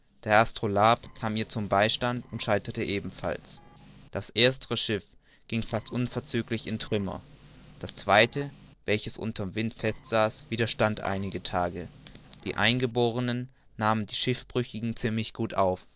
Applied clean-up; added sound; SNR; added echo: neural separator model SepFormer DNS4.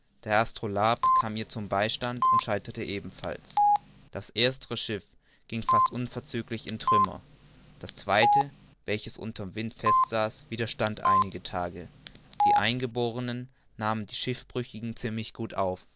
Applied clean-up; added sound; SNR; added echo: none; Telephone; -3 dB; none.